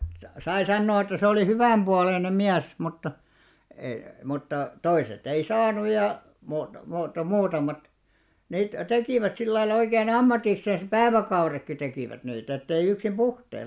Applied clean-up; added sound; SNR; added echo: none; none; none; none.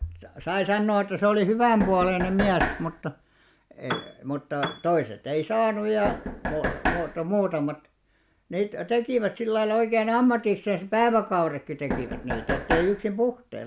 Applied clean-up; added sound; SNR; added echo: none; Piano + Knock; 5 dB; none.